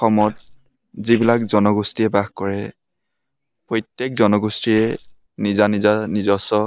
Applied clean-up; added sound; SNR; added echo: neural separator model SepFormer DNS4.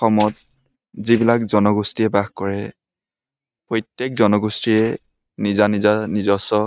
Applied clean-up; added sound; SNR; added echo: neural mask model RNNoise.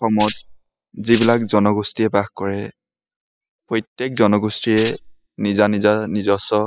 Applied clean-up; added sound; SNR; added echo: classical method spectral subtraction.